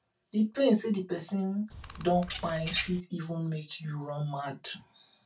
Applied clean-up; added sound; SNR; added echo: none; Bird vocalization, bird call, bird song; 7 dB; reverberation time 0.2 s.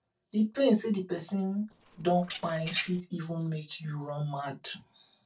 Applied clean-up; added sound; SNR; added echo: neural separator model SepFormer DNS4.